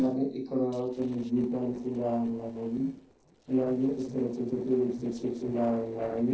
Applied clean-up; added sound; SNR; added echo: neural separator model SepFormer DNS4.